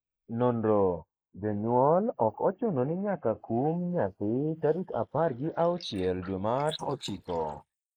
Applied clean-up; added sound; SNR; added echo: neural mask model Resemble Enhance denoiser.